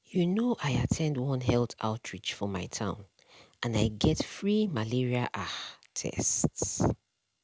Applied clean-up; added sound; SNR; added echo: none; none; none; none.